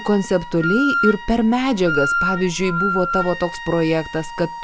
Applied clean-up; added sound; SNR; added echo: none; Wind instrument, woodwind instrument; 5 dB; none.